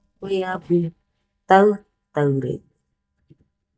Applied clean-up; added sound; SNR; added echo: neural mask model DeepFilterNet 3.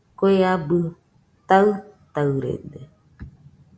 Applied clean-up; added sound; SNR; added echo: none; none; none; none.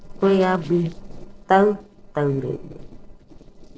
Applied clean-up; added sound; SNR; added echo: neural separator model SepFormer DNS4.